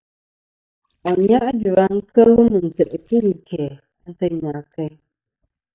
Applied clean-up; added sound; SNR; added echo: neural mask model DeepFilterNet 3.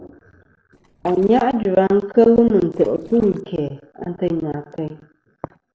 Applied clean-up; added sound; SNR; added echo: neural separator model SepFormer DNS4.